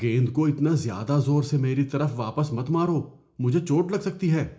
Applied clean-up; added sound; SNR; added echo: none; none; none; reverberation time 0.3 s.